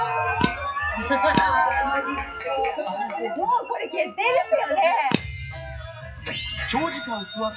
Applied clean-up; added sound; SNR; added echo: classical method WPE with log-MMSE.